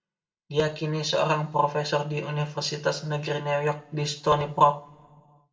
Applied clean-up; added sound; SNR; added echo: none; none; none; reverberation time 0.5 s.